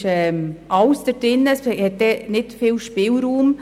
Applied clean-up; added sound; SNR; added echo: none; none; none; none.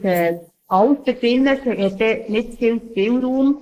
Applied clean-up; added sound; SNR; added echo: neural mask model Resemble Enhance denoiser.